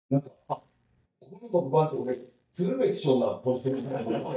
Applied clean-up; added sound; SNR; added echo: neural mask model DeepFilterNet 3.